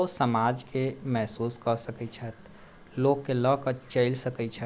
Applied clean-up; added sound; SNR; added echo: none; none; none; none.